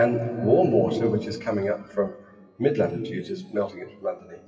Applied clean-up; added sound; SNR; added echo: classical method WPE with log-MMSE.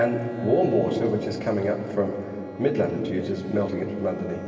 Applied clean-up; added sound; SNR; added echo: none; Bowed string instrument; 19 dB; reverberation time 2.6 s.